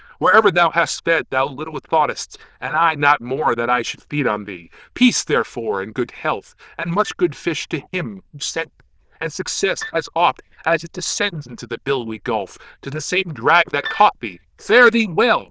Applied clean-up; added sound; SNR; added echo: neural diffusion model UNIVERSE++.